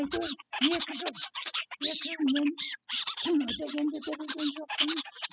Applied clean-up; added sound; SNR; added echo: classical method spectral subtraction.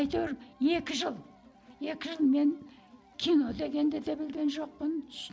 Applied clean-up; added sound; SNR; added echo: none; none; none; none.